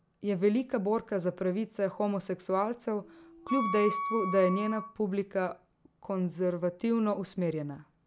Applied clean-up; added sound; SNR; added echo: none; Wind instrument, woodwind instrument; 5 dB; none.